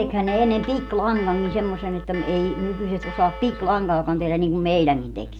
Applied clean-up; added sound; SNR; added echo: none; Bell; 15 dB; none.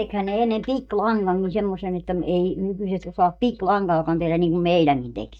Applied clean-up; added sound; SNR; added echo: neural mask model DeepFilterNet 3.